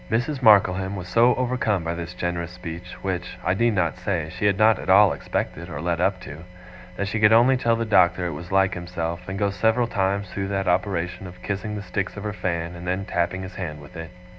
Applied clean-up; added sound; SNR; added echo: none; none; none; none.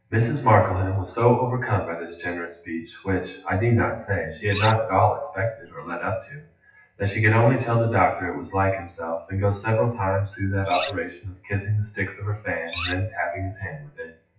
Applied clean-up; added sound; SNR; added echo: classical method WPE with log-MMSE.